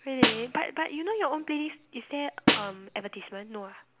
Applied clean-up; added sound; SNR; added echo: none; Snare drum; -3 dB; none.